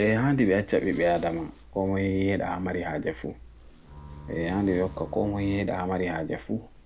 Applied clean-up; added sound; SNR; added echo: none; Zipper (clothing) + Bowed string instrument; 16 dB; none.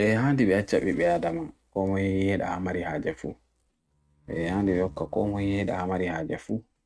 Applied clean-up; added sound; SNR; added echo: neural mask model RNNoise.